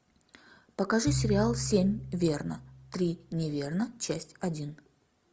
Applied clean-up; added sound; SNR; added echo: none; Piano; 7 dB; none.